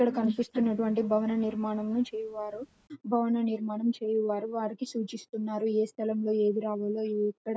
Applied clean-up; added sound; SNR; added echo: neural mask model Resemble Enhance denoiser.